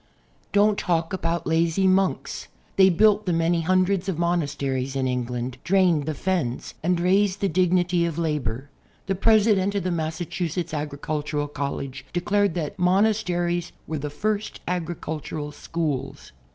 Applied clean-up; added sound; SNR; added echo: none; none; none; none.